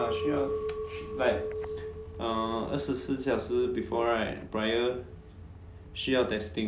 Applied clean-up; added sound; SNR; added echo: none; Chink, clink; 7 dB; none.